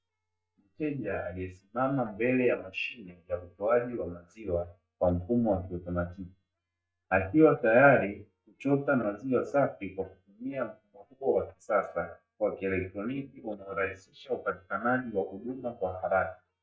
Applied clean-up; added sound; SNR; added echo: neural mask model DeepFilterNet 3.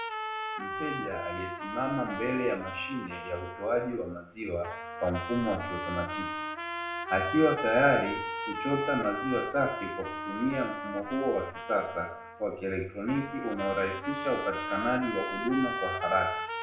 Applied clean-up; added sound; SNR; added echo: none; Trumpet; 5 dB; reverberation time 0.5 s.